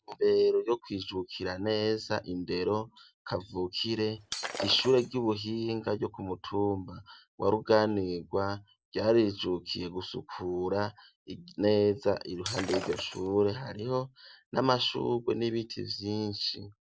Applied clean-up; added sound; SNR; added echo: none; Shatter; 9 dB; none.